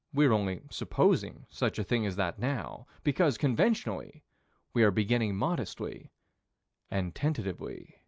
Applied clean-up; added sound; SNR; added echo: none; none; none; none.